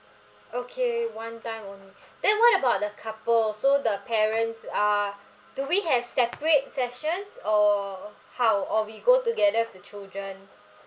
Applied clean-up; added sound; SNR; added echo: none; none; none; none.